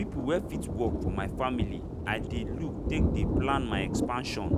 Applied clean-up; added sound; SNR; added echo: none; Thunder; -3 dB; none.